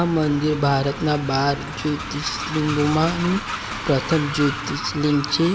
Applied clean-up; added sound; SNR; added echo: none; Train; 9 dB; none.